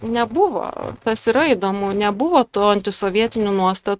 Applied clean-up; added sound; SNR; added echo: neural mask model RNNoise.